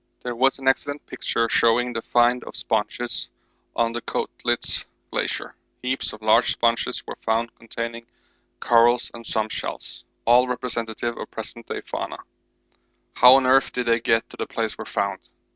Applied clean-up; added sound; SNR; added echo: none; none; none; none.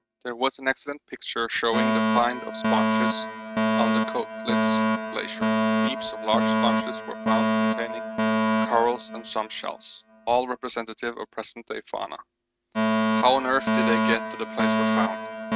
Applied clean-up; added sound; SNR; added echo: neural mask model RNNoise.